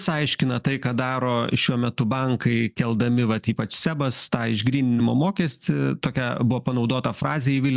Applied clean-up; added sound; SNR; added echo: none; none; none; none.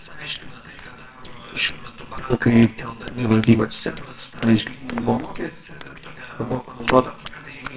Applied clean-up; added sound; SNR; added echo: neural separator model SepFormer WHAMR!.